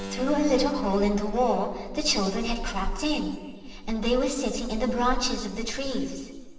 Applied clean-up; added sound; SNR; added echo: none; Keyboard (musical); 16 dB; reverberation time 1.3 s.